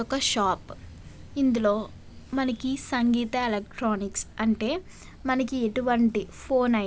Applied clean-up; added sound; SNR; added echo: none; none; none; none.